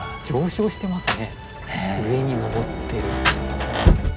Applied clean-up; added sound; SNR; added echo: none; Rain; -2 dB; none.